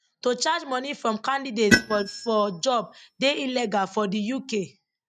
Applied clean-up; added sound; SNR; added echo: neural mask model RNNoise.